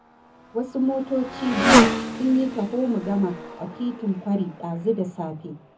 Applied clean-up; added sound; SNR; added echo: none; Motorcycle; 1 dB; reverberation time 0.3 s.